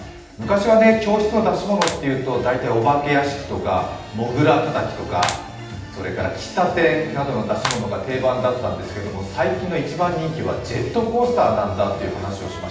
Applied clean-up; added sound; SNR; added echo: none; Clapping; 12 dB; reverberation time 0.8 s.